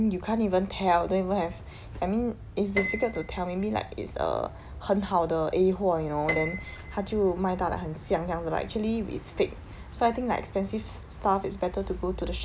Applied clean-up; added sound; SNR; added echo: none; Piano; 11 dB; none.